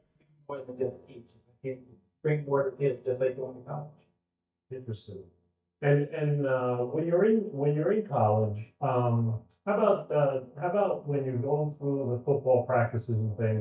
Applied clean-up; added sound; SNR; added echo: neural mask model DeepFilterNet 3.